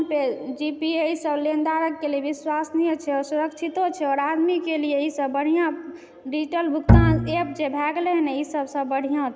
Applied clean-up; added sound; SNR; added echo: none; Bowed string instrument; -4 dB; none.